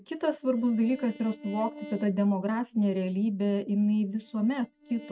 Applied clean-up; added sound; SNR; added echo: neural mask model RNNoise.